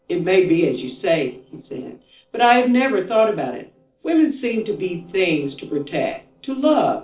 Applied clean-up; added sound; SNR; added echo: neural separator model SepFormer DNS4.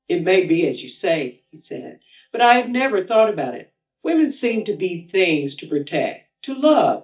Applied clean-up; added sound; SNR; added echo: neural mask model DeepFilterNet 3.